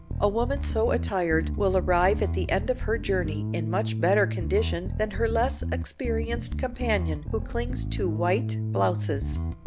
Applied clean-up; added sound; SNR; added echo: none; Bass guitar; 2 dB; none.